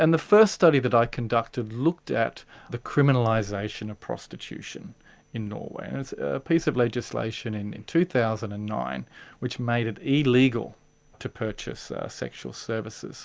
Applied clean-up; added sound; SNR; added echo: none; none; none; none.